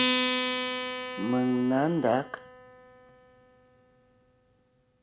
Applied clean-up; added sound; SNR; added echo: none; Acoustic guitar; 2 dB; none.